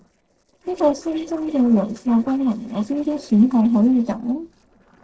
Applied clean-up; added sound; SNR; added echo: neural separator model SepFormer DNS4.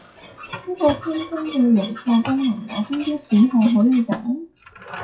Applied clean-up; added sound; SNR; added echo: classical method WPE with log-MMSE.